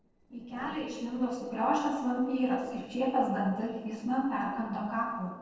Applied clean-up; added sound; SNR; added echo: neural separator model SepFormer DNS4.